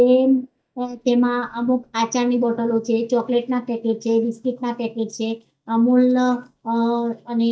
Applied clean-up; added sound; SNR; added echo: neural mask model DeepFilterNet 3.